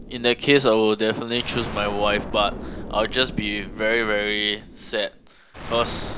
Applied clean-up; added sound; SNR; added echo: none; Explosion; 11 dB; none.